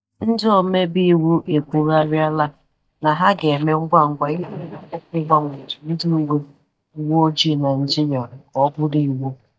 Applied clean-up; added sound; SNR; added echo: neural mask model DeepFilterNet 3.